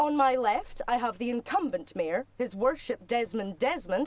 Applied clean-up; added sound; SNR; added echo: none; none; none; none.